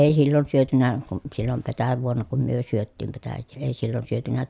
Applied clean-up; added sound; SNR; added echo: none; none; none; none.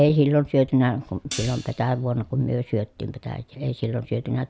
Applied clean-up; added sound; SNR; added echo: none; Hi-hat; 16 dB; none.